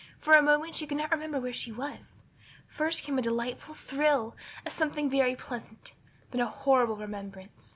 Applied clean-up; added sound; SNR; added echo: none; none; none; none.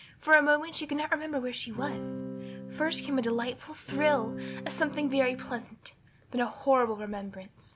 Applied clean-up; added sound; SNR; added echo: none; Electric guitar / Strum; 9 dB; none.